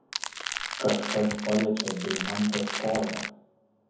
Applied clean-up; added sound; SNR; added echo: none; Crackle; 5 dB; reverberation time 0.7 s.